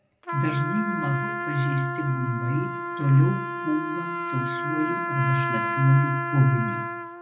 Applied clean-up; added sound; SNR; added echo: none; Trumpet; 4 dB; reverberation time 0.5 s.